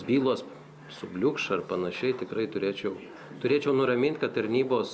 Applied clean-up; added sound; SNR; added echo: none; none; none; none.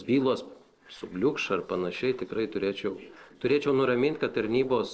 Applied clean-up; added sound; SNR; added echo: neural separator model SepFormer DNS4.